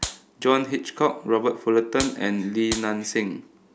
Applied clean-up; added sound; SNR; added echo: none; Clapping; 11 dB; none.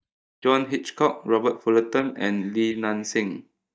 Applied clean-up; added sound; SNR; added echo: neural mask model DeepFilterNet 3.